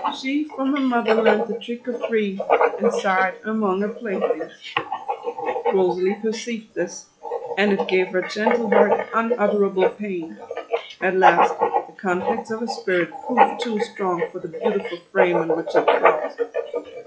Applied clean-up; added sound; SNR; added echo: classical method log-MMSE.